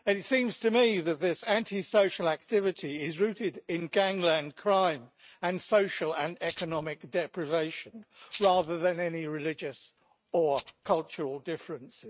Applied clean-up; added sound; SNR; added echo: neural mask model RNNoise.